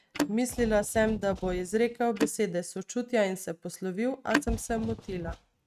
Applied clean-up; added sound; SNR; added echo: neural mask model RNNoise.